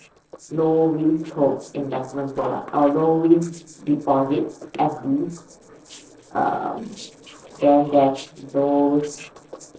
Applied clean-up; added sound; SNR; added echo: neural separator model SepFormer DNS4.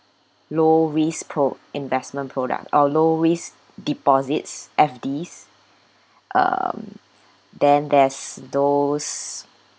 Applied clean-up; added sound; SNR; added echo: none; none; none; none.